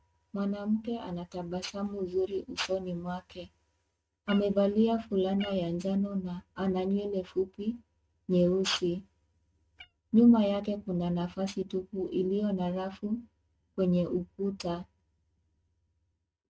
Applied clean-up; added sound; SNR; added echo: neural mask model RNNoise.